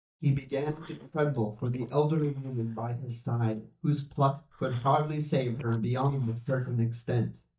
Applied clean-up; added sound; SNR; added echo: neural mask model DeepFilterNet 3.